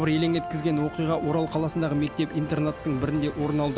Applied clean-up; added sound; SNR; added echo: none; none; none; none.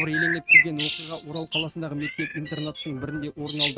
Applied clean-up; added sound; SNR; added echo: neural mask model RNNoise.